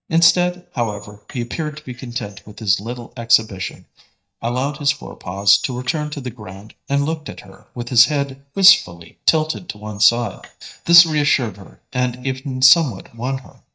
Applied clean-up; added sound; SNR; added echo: neural mask model DeepFilterNet 3.